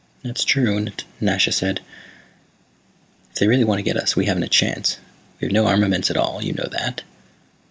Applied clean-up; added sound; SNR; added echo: neural mask model Resemble Enhance denoiser.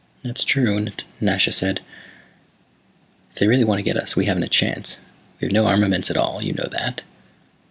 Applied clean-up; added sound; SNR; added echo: none; none; none; none.